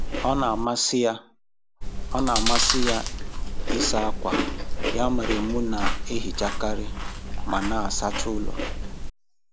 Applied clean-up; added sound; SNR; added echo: none; Chewing, mastication; -3 dB; none.